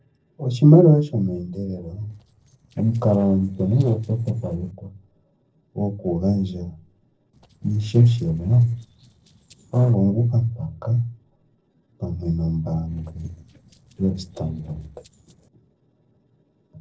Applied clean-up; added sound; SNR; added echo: neural separator model SepFormer DNS4.